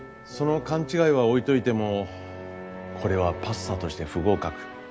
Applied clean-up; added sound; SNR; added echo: none; none; none; none.